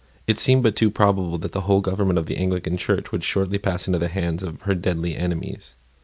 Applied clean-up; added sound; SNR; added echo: none; none; none; none.